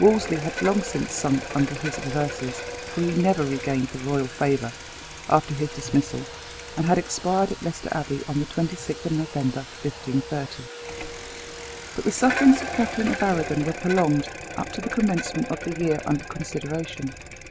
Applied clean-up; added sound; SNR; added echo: none; Domestic sounds, home sounds + Bicycle; 10 dB; none.